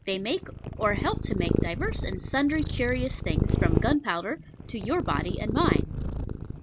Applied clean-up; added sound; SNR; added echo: none; Purr; -1 dB; none.